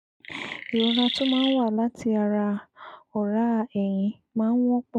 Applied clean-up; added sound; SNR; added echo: neural mask model RNNoise.